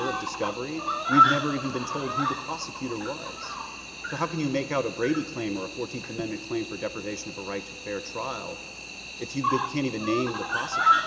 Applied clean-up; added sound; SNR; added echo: none; Cricket; -2 dB; none.